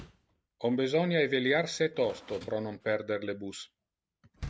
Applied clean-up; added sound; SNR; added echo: none; Door; 19 dB; none.